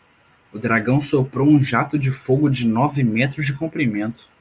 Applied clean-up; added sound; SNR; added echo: none; none; none; none.